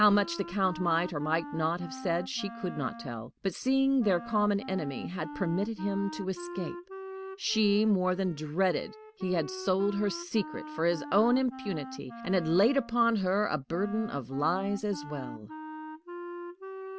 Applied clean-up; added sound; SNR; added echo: none; Wind instrument, woodwind instrument; 13 dB; none.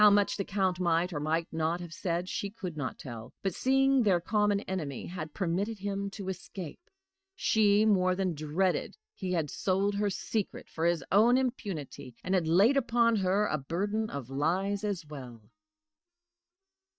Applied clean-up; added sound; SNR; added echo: neural mask model DeepFilterNet 3.